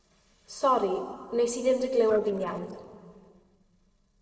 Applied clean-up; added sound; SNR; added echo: neural separator model SepFormer DNS4.